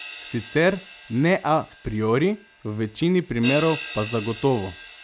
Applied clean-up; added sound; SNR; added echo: none; Crash cymbal; 11 dB; none.